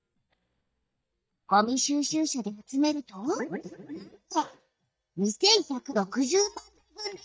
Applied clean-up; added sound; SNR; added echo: neural mask model DeepFilterNet 3.